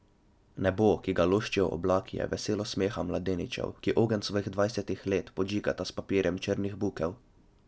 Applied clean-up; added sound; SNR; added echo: none; none; none; none.